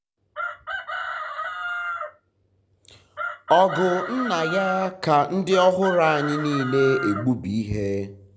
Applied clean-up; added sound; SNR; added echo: none; Chicken, rooster; 8 dB; none.